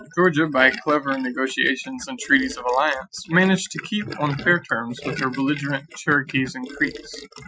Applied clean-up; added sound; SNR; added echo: classical method Wiener filter.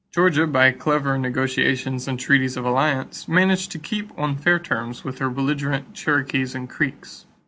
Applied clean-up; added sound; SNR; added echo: none; none; none; none.